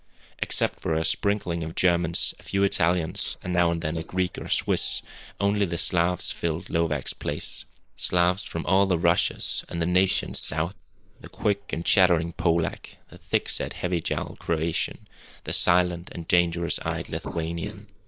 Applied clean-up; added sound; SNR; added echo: neural mask model Resemble Enhance denoiser.